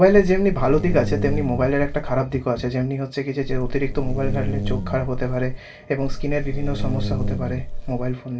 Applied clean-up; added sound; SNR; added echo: none; Buzz; 2 dB; reverberation time 0.2 s.